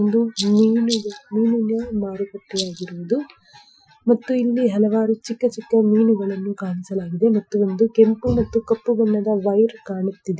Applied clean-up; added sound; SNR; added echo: classical method Wiener filter.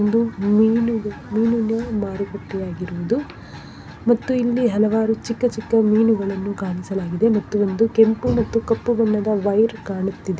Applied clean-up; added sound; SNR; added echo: none; none; none; none.